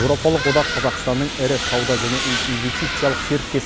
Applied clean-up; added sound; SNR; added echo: none; Tools + Bird vocalization, bird call, bird song; 3 dB; none.